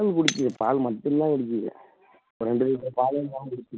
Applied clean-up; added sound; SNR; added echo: none; Shatter; 13 dB; none.